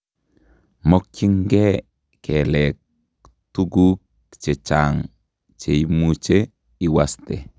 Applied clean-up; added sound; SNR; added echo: none; none; none; none.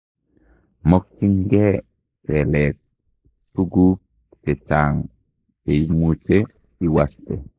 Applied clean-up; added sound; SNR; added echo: neural mask model Resemble Enhance denoiser.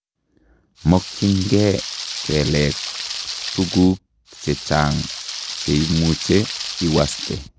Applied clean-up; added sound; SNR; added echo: none; Rain; 8 dB; none.